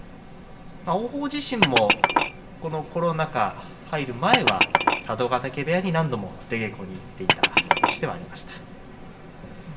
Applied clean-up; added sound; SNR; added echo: none; Glass; -1 dB; reverberation time 1.8 s.